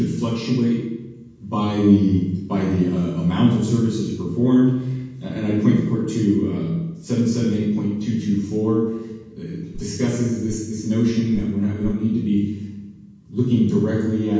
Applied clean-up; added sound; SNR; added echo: none; Walk, footsteps; 18 dB; reverberation time 1.2 s.